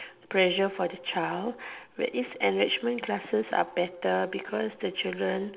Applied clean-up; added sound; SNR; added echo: none; none; none; none.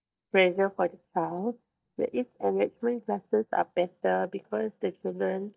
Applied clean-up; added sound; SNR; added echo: neural mask model DeepFilterNet 3.